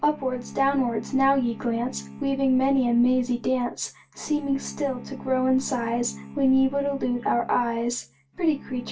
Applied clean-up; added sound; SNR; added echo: none; Bowed string instrument; 16 dB; reverberation time 0.2 s.